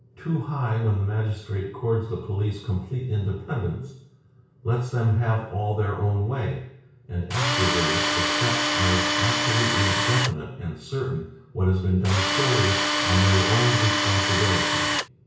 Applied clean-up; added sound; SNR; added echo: none; Tools; -2 dB; reverberation time 0.6 s.